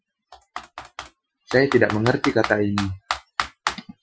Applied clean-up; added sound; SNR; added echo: classical method Wiener filter.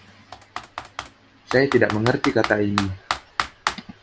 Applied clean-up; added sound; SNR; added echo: none; Computer keyboard; 7 dB; none.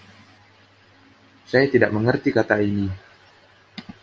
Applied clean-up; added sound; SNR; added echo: none; none; none; none.